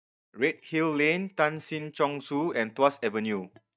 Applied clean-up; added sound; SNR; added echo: neural mask model DeepFilterNet 3.